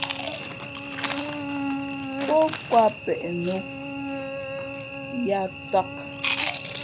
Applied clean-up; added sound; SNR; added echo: none; Chewing, mastication + Cricket / Buzz; 2 dB; none.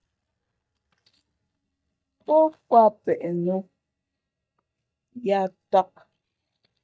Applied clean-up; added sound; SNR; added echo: neural mask model DeepFilterNet 3.